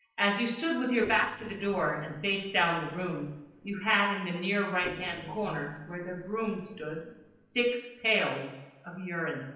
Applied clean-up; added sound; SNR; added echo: neural separator model SepFormer DNS4.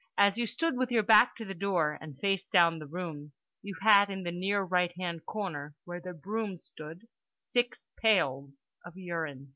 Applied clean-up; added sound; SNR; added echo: none; none; none; none.